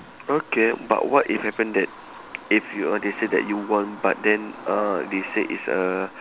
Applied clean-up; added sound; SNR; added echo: none; Bird vocalization, bird call, bird song; 17 dB; none.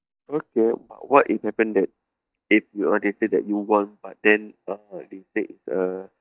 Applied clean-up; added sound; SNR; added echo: neural mask model DeepFilterNet 3.